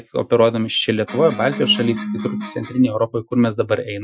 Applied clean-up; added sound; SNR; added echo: classical method Wiener filter.